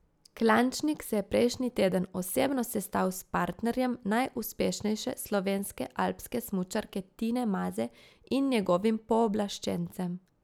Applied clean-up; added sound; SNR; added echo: none; none; none; none.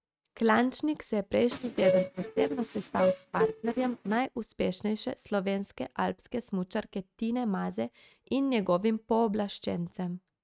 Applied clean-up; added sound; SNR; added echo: neural mask model RNNoise.